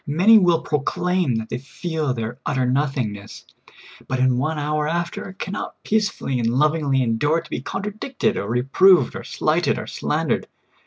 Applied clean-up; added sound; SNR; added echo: none; none; none; none.